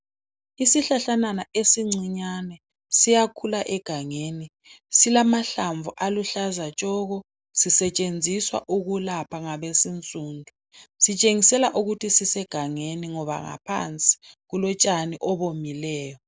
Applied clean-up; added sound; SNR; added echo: none; none; none; none.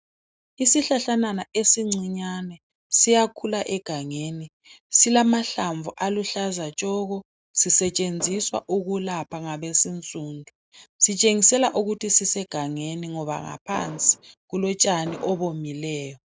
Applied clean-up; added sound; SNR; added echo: neural mask model RNNoise.